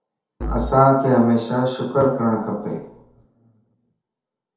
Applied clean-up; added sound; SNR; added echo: none; Musical instrument; 12 dB; reverberation time 0.8 s.